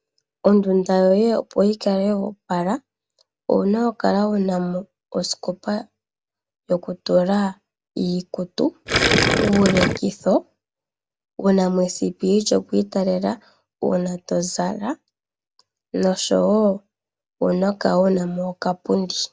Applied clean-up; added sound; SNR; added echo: none; Gurgling; -2 dB; none.